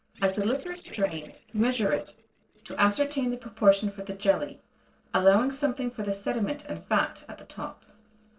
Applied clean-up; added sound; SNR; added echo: neural separator model SepFormer DNS4.